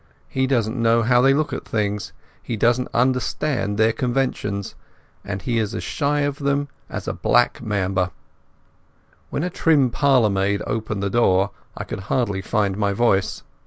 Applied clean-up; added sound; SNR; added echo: none; none; none; none.